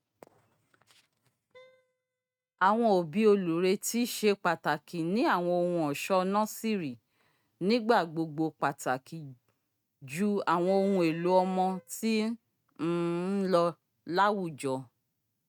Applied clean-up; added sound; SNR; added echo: neural mask model RNNoise.